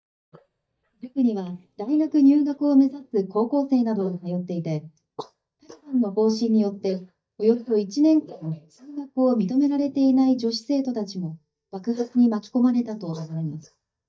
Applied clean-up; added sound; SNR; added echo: neural mask model DeepFilterNet 3.